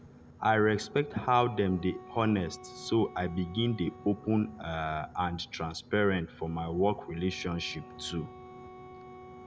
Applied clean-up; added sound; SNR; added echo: none; Wind instrument, woodwind instrument + Boat, Water vehicle; 18 dB; none.